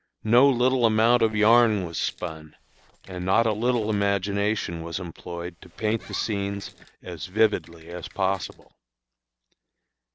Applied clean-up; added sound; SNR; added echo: neural separator model SepFormer DNS4.